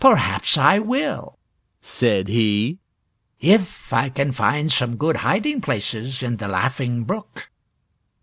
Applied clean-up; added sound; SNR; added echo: none; none; none; none.